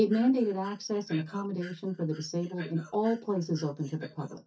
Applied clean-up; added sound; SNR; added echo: neural mask model DeepFilterNet 3.